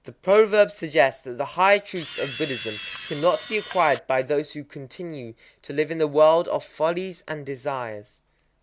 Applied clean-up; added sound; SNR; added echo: none; Camera; 13 dB; none.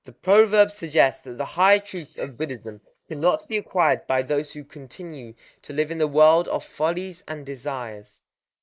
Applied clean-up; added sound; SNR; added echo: neural mask model Resemble Enhance denoiser.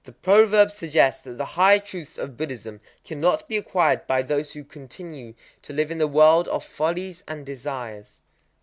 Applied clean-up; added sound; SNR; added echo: none; none; none; none.